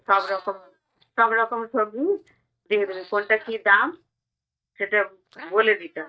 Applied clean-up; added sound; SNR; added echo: neural mask model DeepFilterNet 3.